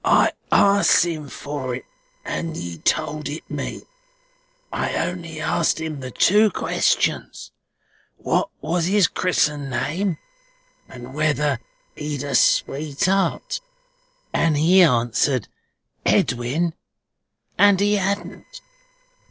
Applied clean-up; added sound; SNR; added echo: neural separator model SepFormer DNS4.